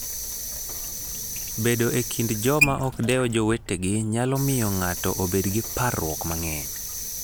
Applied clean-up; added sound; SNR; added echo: none; Sink (filling or washing) / Water tap, faucet; 5 dB; none.